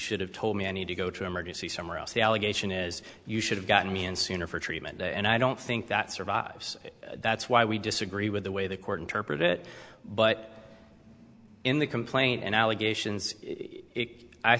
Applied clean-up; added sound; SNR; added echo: none; none; none; none.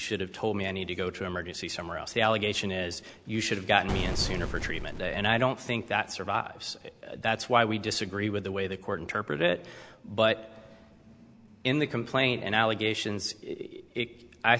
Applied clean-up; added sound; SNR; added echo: none; Boom; 3 dB; none.